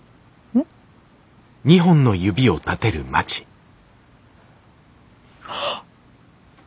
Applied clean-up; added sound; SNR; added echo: none; none; none; none.